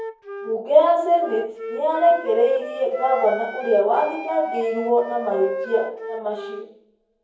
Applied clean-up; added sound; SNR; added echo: none; Wind instrument, woodwind instrument; 11 dB; reverberation time 0.9 s.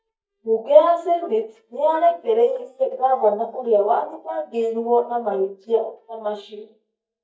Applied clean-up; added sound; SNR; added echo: neural mask model DeepFilterNet 3.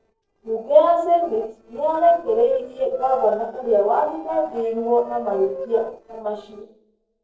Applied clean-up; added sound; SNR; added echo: neural separator model SepFormer DNS4.